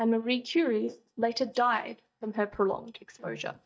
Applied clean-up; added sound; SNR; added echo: neural mask model DeepFilterNet 3.